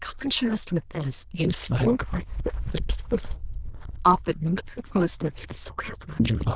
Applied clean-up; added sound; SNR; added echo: neural diffusion model UNIVERSE++.